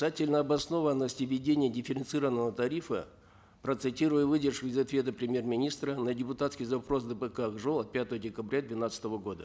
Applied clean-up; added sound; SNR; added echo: none; none; none; none.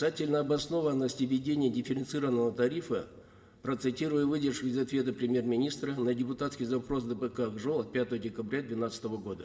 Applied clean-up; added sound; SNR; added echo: none; none; none; reverberation time 1.9 s.